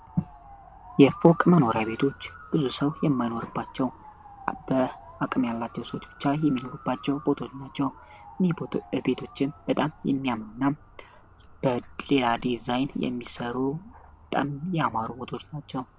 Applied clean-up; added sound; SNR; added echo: none; Motor vehicle (road) / Siren; 20 dB; none.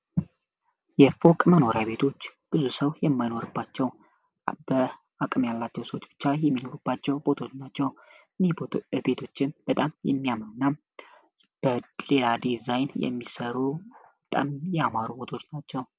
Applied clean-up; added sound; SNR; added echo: none; none; none; none.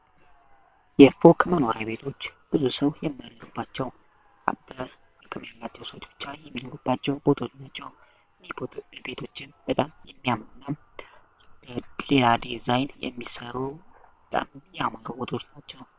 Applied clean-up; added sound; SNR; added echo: neural separator model SepFormer WHAM!.